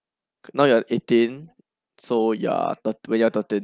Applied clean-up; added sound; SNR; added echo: none; none; none; none.